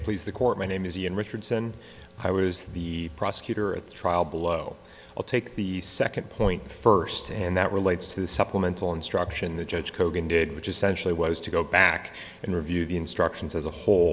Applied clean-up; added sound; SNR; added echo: none; none; none; none.